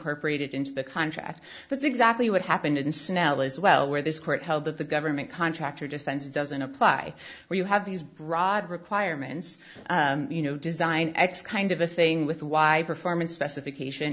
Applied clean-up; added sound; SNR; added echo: none; none; none; none.